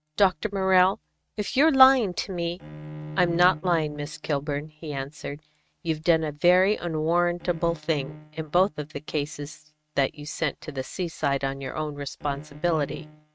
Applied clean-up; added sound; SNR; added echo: neural mask model RNNoise.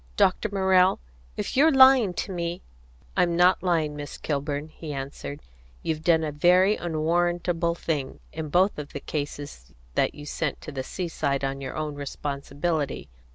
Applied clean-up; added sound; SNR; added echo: none; none; none; none.